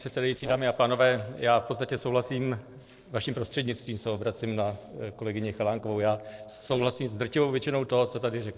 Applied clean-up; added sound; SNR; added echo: neural separator model SepFormer DNS4.